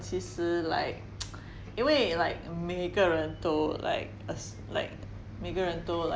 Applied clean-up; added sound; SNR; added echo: none; Bus; 16 dB; none.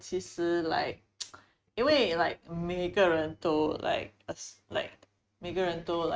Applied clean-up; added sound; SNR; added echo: neural mask model RNNoise.